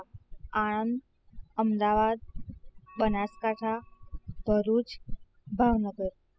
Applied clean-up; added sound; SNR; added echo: classical method spectral subtraction.